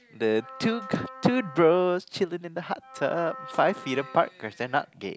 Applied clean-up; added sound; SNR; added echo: none; Wind instrument, woodwind instrument; 17 dB; none.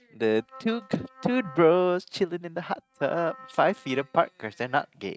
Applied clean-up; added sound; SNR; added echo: neural mask model RNNoise.